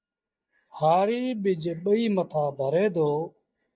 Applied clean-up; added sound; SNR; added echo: neural mask model DeepFilterNet 3.